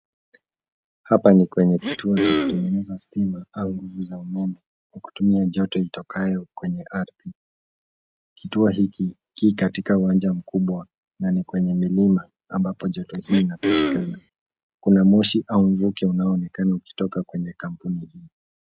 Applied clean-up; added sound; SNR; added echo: neural mask model RNNoise.